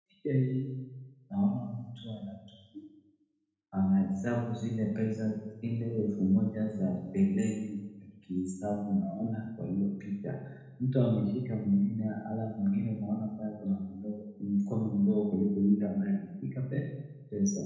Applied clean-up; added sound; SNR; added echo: none; none; none; reverberation time 0.9 s.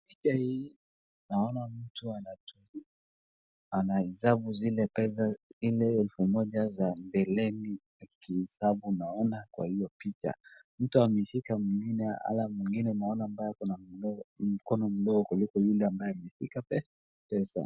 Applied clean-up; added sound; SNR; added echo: none; none; none; none.